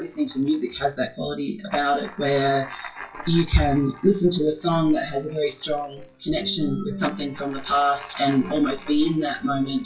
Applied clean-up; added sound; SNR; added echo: classical method WPE with log-MMSE.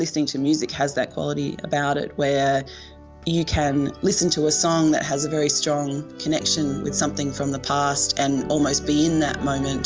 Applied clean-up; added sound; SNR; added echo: none; none; none; none.